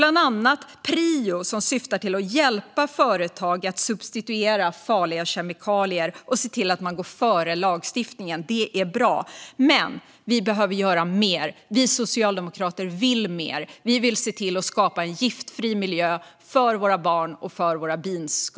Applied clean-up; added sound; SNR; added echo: none; none; none; none.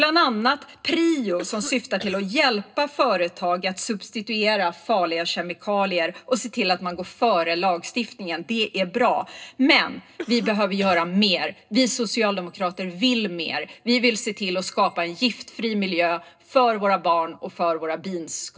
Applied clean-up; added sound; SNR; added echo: neural separator model SepFormer DNS4.